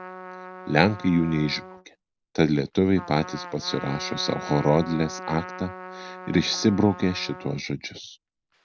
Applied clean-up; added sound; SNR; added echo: none; Trumpet; 14 dB; none.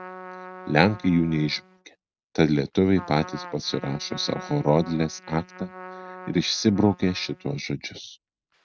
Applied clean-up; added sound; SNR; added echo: neural mask model RNNoise.